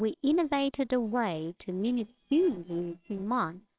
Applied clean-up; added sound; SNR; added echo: neural separator model SepFormer WHAMR!.